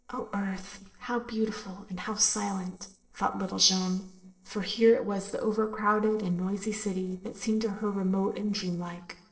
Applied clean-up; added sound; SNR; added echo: neural separator model SepFormer DNS4.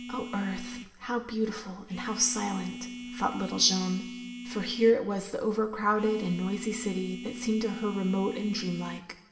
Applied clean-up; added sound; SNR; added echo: none; Telephone; 11 dB; reverberation time 0.9 s.